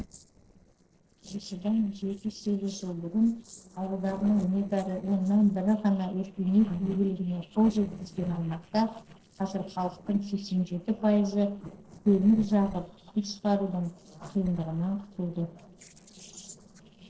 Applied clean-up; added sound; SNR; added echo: neural separator model SepFormer DNS4.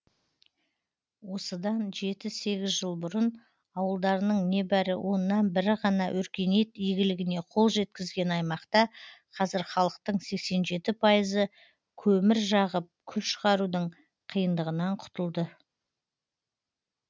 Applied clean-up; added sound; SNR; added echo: none; none; none; none.